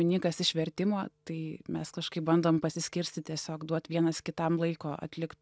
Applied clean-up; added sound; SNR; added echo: none; none; none; none.